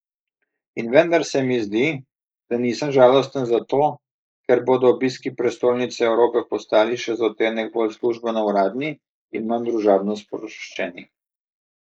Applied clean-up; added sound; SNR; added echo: neural mask model Resemble Enhance denoiser.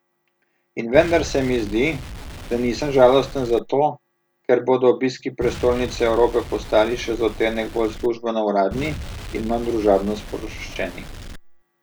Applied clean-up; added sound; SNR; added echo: none; Explosion; 12 dB; none.